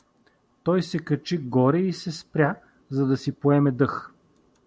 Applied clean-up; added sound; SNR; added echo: none; none; none; none.